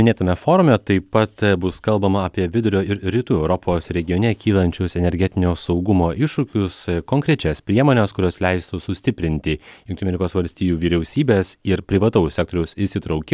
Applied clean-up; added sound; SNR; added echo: none; none; none; none.